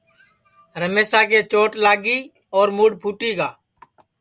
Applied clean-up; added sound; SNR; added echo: none; none; none; none.